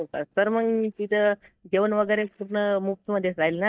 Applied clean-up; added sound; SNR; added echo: neural mask model DeepFilterNet 3.